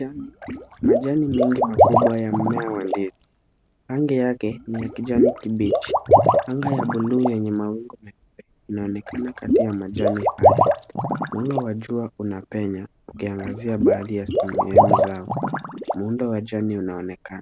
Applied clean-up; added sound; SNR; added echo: none; Water / Liquid; -3 dB; none.